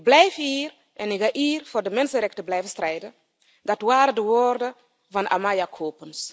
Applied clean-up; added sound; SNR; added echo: none; none; none; none.